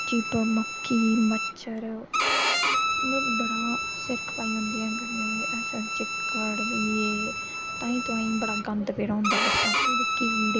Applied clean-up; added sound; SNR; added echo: none; Bowed string instrument; -1 dB; none.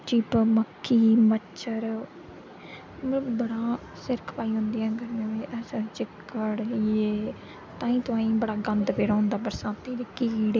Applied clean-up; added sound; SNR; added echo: none; none; none; none.